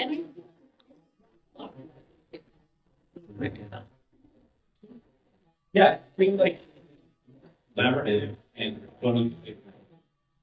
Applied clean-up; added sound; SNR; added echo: neural mask model DeepFilterNet 3.